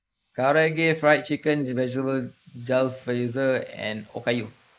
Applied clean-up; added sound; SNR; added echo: neural mask model Resemble Enhance denoiser.